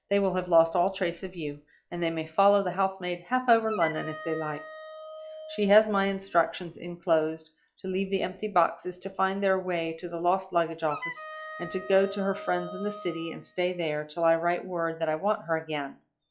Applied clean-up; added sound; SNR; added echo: classical method log-MMSE.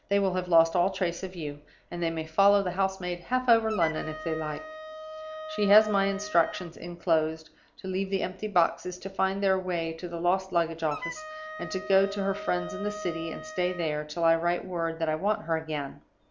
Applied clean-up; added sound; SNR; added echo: none; Wind instrument, woodwind instrument; 11 dB; none.